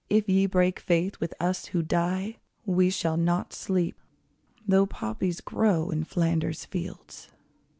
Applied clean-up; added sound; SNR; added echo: none; none; none; none.